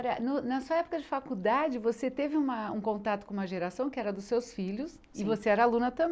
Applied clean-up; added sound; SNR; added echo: none; none; none; none.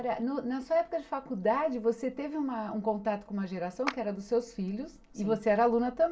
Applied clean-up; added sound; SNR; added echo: none; Clapping; 13 dB; reverberation time 0.2 s.